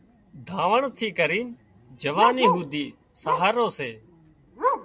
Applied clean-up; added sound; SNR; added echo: none; Bark; 4 dB; none.